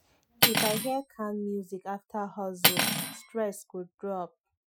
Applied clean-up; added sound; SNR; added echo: classical method Wiener filter.